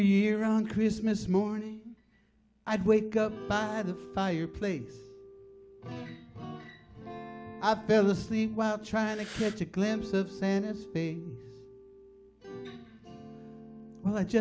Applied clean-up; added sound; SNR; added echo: none; Breathing; 16 dB; none.